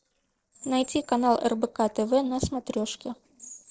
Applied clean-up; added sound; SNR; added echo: neural separator model SepFormer DNS4.